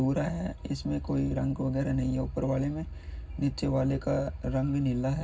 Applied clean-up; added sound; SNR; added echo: none; none; none; reverberation time 0.4 s.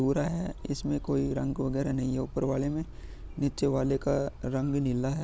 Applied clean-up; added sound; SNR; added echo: none; none; none; none.